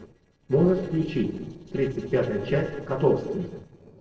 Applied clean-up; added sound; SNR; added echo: neural separator model SepFormer DNS4.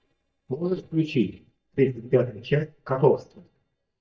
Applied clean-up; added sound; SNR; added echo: neural mask model DeepFilterNet 3.